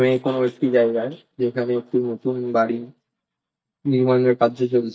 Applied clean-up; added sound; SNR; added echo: neural mask model DeepFilterNet 3.